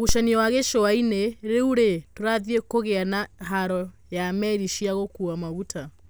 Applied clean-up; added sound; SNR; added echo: none; none; none; none.